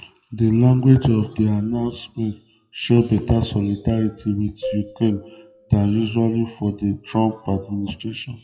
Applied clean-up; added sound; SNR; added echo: classical method WPE with log-MMSE.